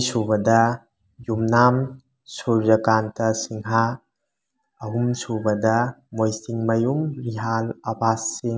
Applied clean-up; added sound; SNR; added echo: none; none; none; none.